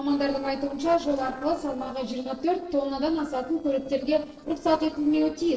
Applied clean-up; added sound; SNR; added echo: neural separator model SepFormer DNS4.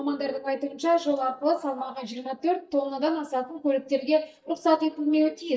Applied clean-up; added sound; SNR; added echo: neural mask model DeepFilterNet 3.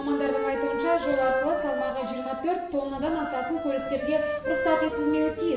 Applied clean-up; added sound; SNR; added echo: none; Wind instrument, woodwind instrument; 3 dB; reverberation time 0.9 s.